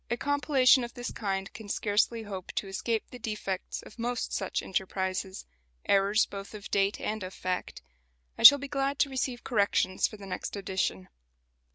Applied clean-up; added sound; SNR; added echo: none; none; none; none.